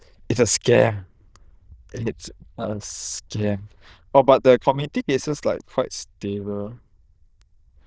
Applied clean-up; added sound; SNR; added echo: neural diffusion model UNIVERSE++.